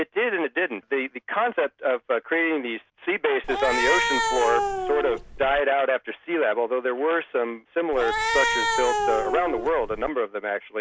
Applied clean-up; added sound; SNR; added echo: none; Cat; 1 dB; none.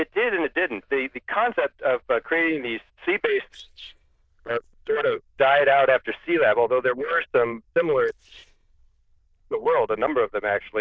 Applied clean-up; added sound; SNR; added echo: neural diffusion model UNIVERSE++.